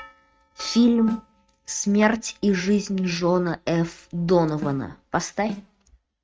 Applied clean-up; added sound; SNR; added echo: neural mask model RNNoise.